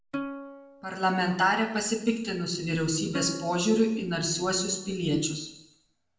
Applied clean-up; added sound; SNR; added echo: none; Plucked string instrument; 14 dB; reverberation time 0.8 s.